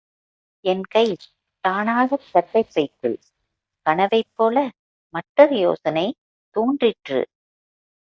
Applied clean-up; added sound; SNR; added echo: neural mask model DeepFilterNet 3.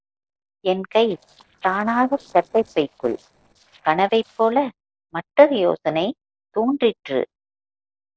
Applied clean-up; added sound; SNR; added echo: neural separator model SepFormer DNS4.